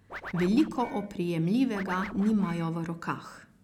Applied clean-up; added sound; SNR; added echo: none; Scratching (performance technique); 15 dB; none.